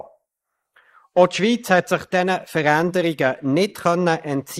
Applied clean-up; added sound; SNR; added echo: neural mask model Resemble Enhance denoiser.